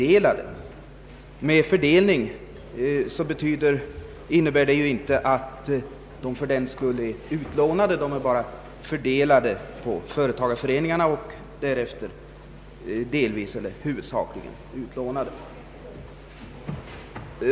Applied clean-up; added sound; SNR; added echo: none; none; none; none.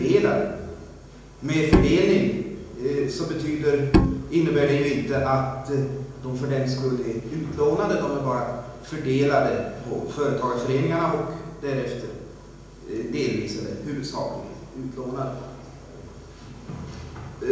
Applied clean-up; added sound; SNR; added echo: none; Bowed string instrument; -2 dB; reverberation time 1.0 s.